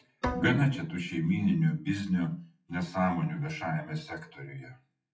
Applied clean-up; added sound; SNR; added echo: classical method WPE with log-MMSE.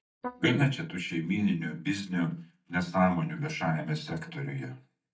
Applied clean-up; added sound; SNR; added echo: neural mask model DeepFilterNet 3.